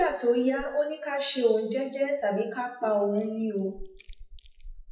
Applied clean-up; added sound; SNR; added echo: classical method WPE with log-MMSE.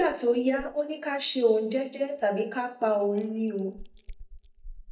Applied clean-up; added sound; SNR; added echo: neural mask model DeepFilterNet 3.